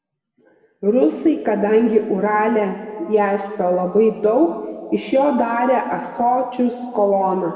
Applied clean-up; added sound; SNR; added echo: none; none; none; reverberation time 1.9 s.